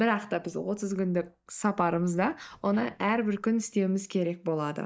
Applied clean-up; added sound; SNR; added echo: neural mask model DeepFilterNet 3.